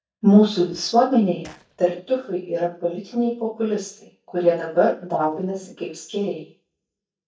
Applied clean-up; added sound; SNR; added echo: neural mask model DeepFilterNet 3.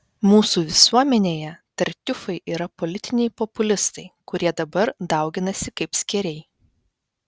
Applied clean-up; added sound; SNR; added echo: none; none; none; none.